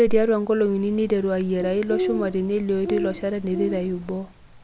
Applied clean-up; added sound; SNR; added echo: none; Bird; 9 dB; none.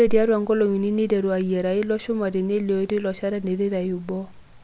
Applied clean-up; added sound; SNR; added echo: none; none; none; none.